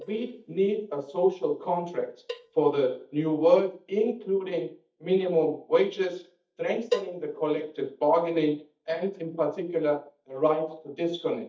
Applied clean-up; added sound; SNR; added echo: neural mask model DeepFilterNet 3.